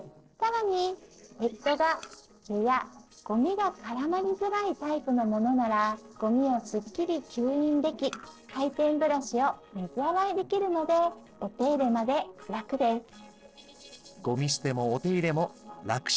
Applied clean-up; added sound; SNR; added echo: neural separator model SepFormer DNS4.